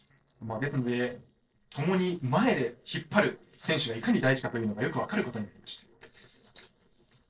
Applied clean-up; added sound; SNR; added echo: neural separator model SepFormer DNS4.